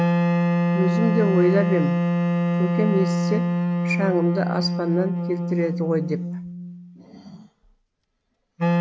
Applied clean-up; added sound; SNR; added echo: none; Wind instrument, woodwind instrument; -3 dB; none.